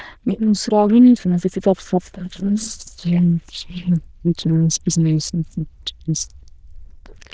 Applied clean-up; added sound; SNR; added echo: neural diffusion model UNIVERSE++.